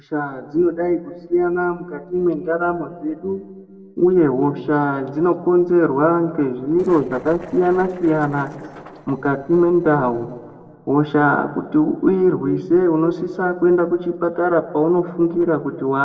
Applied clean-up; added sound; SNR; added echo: neural separator model SepFormer DNS4.